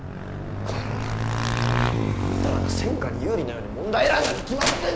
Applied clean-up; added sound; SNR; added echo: none; Motorcycle / Engine; -1 dB; none.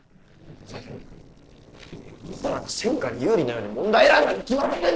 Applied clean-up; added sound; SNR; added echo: neural separator model SepFormer DNS4.